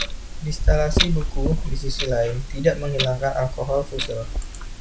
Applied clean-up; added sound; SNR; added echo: none; Clock; -1 dB; none.